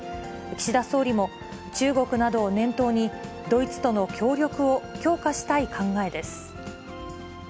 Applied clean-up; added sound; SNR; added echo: none; Brass instrument; 18 dB; none.